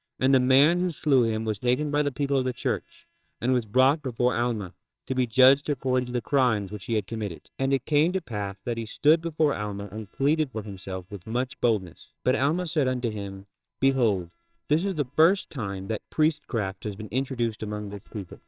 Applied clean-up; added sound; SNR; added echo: neural separator model SepFormer WHAMR!.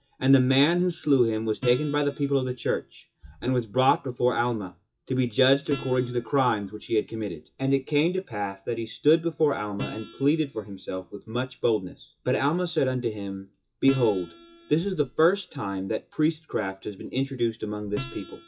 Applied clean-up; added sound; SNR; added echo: classical method WPE with log-MMSE.